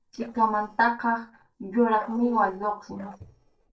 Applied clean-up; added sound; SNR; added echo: neural separator model SepFormer DNS4.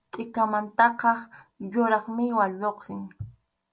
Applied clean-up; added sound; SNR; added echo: none; none; none; none.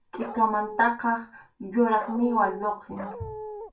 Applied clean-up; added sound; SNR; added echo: none; Dog; 11 dB; reverberation time 0.2 s.